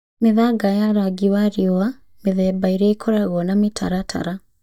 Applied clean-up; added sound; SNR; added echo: neural mask model DeepFilterNet 3.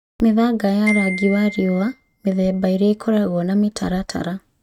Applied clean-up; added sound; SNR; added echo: neural mask model RNNoise.